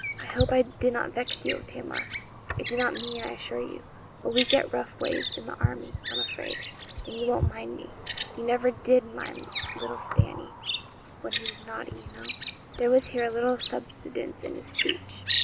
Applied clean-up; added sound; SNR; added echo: none; Bird vocalization, bird call, bird song; 3 dB; none.